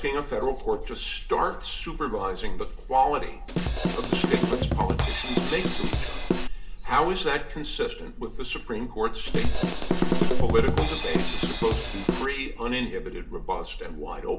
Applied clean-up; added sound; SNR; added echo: none; Drum kit; 0 dB; reverberation time 0.3 s.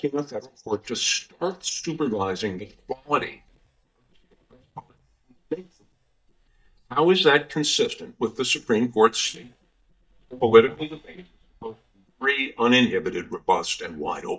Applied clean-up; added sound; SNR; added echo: neural mask model DeepFilterNet 3.